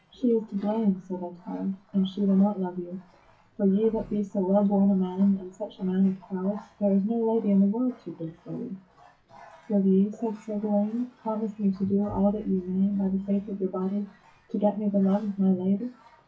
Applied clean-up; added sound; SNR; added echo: classical method WPE with log-MMSE.